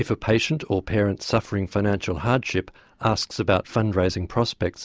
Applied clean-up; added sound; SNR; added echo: none; none; none; none.